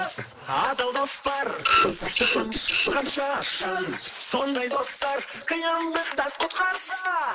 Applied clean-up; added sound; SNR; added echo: neural mask model Resemble Enhance denoiser.